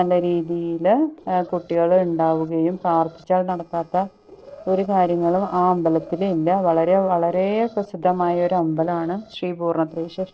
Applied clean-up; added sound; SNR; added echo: neural separator model SepFormer DNS4.